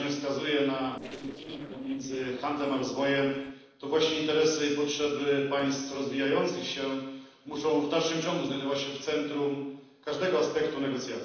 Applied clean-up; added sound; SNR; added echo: neural separator model SepFormer DNS4.